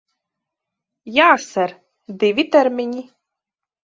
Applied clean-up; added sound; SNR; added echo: none; none; none; none.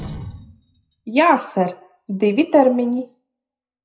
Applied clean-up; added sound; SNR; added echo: classical method WPE with log-MMSE.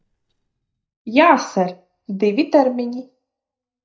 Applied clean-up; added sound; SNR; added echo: neural mask model DeepFilterNet 3.